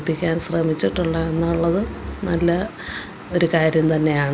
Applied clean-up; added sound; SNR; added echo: none; Bowed string instrument; 12 dB; none.